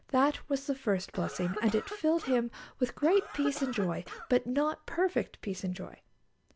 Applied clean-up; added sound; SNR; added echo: none; Cough; 12 dB; none.